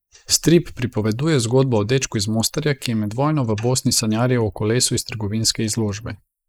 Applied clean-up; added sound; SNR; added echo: neural mask model Resemble Enhance denoiser.